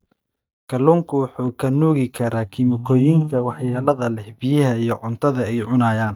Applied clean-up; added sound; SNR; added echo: neural mask model DeepFilterNet 3.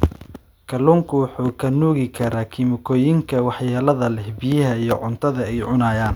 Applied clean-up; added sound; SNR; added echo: none; none; none; none.